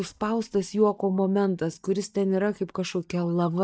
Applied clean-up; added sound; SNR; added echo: neural mask model DeepFilterNet 3.